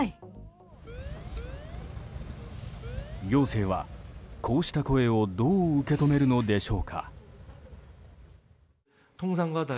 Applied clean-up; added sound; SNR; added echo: none; Siren; 20 dB; none.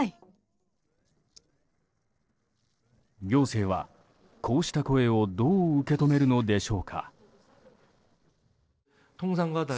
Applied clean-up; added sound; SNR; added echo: neural separator model SepFormer DNS4.